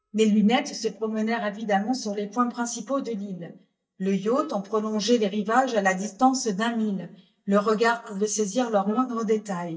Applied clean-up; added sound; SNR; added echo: neural mask model DeepFilterNet 3.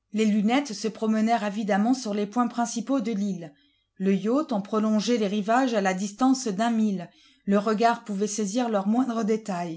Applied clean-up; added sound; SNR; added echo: none; none; none; none.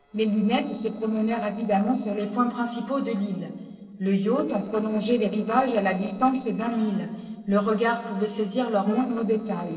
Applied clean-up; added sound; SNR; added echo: neural separator model SepFormer DNS4.